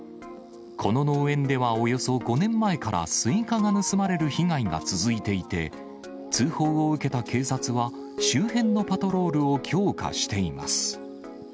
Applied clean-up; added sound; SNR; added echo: none; none; none; none.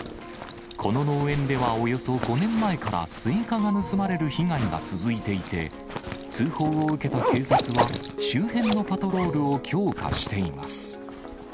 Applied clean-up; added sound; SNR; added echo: none; Zipper (clothing) + Printer; 7 dB; none.